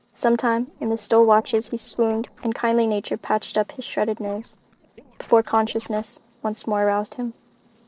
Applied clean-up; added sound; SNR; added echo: neural separator model SepFormer DNS4.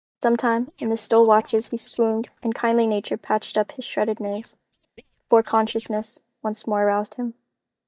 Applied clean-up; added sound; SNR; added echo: neural mask model DeepFilterNet 3.